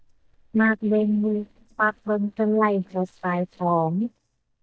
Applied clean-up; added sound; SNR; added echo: neural mask model DeepFilterNet 3.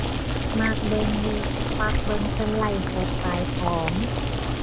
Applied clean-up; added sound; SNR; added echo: none; Boiling; -3 dB; none.